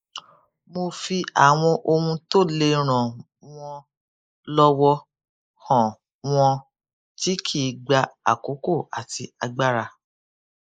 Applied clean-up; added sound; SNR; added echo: neural mask model Resemble Enhance denoiser.